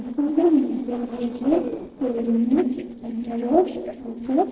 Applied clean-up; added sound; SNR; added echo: neural separator model SepFormer DNS4.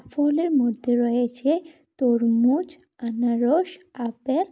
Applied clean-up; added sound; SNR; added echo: none; none; none; none.